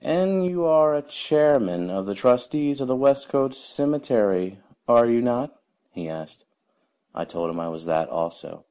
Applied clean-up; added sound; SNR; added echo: none; none; none; none.